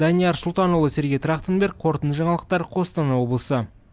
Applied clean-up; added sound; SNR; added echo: none; none; none; none.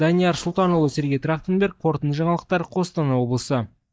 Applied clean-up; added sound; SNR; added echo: neural mask model DeepFilterNet 3.